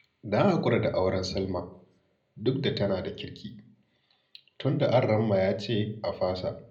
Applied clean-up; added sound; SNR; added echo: none; none; none; reverberation time 0.5 s.